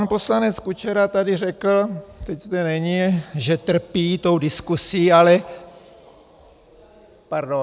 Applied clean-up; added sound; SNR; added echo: none; none; none; none.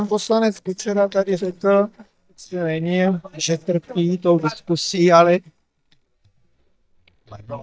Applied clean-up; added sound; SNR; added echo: neural mask model DeepFilterNet 3.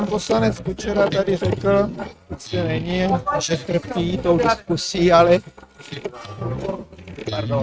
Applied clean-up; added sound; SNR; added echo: neural mask model RNNoise.